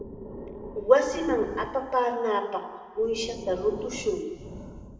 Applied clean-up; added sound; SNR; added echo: none; Breathing; 14 dB; reverberation time 1.5 s.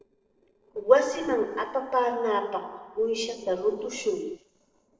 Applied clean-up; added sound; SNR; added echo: neural separator model SepFormer DNS4.